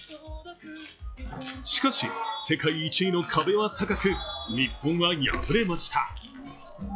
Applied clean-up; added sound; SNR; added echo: classical method log-MMSE.